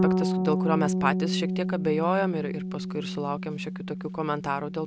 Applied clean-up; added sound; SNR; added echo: none; Bass guitar; -1 dB; none.